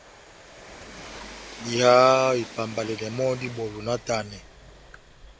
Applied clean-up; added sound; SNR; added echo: none; Train; 17 dB; none.